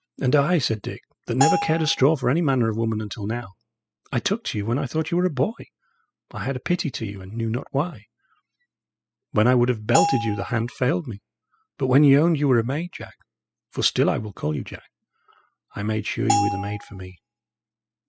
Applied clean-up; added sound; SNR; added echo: classical method spectral subtraction.